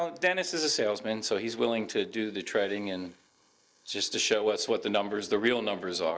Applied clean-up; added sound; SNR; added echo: neural mask model Resemble Enhance denoiser.